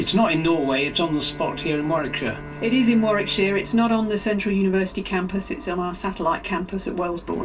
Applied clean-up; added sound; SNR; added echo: none; Bowed string instrument; 17 dB; reverberation time 0.2 s.